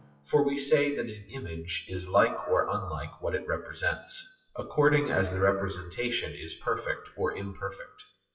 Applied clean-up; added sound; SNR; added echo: classical method WPE with log-MMSE.